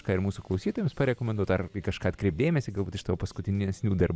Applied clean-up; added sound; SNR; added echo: none; none; none; none.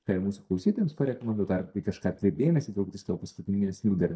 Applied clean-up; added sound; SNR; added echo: neural mask model DeepFilterNet 3.